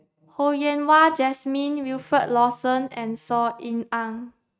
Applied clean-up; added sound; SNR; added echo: neural mask model RNNoise.